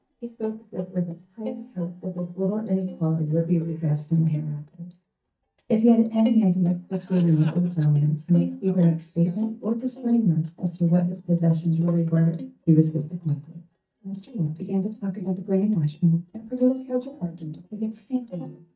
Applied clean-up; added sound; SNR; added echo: neural mask model DeepFilterNet 3.